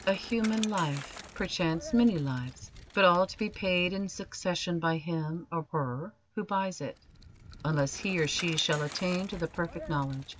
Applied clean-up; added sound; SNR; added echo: none; Bicycle; 16 dB; none.